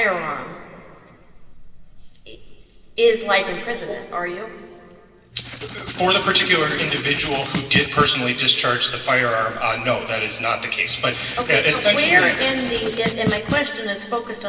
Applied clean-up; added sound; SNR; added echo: none; Writing; 8 dB; reverberation time 2.5 s.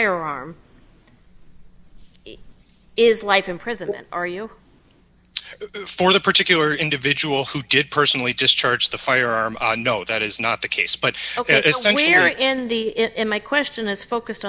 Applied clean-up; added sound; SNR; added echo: none; none; none; none.